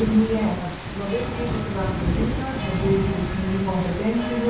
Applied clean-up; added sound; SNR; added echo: none; Rain; 3 dB; reverberation time 0.6 s.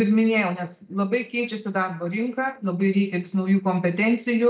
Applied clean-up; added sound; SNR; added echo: none; none; none; none.